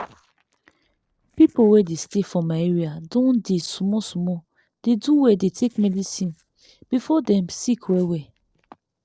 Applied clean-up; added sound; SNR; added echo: neural separator model SepFormer DNS4.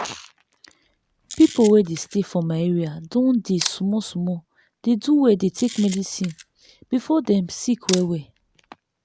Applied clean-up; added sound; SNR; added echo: none; Camera; 16 dB; none.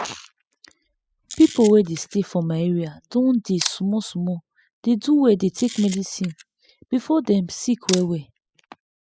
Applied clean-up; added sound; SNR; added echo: classical method spectral subtraction.